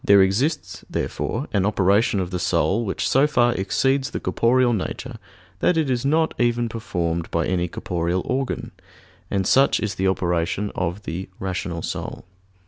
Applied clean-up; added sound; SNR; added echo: none; none; none; none.